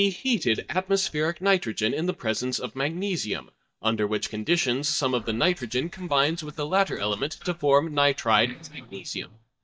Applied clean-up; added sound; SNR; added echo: neural mask model DeepFilterNet 3.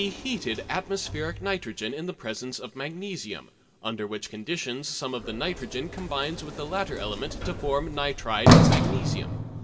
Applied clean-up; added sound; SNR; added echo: none; Sliding door; -4 dB; reverberation time 1.4 s.